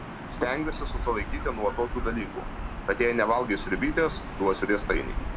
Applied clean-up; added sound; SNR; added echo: none; Gull, seagull / Ocean; 5 dB; reverberation time 0.2 s.